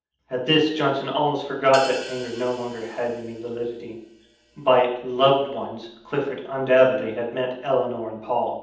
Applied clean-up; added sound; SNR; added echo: none; Hi-hat; 16 dB; reverberation time 0.8 s.